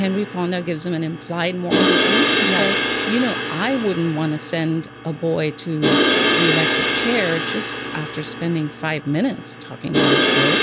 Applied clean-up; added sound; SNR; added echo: none; Crash cymbal; -2 dB; none.